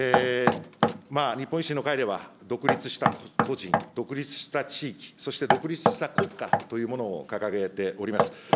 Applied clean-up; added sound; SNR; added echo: none; Knock; -1 dB; none.